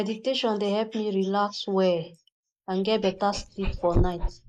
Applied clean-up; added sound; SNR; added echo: neural mask model Resemble Enhance denoiser.